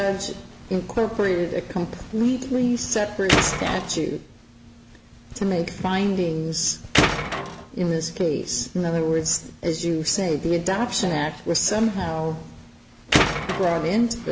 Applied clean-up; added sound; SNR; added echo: none; Tools; -2 dB; none.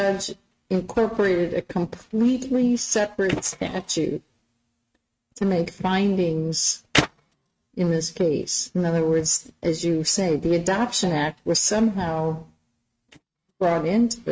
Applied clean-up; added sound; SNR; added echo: neural mask model RNNoise.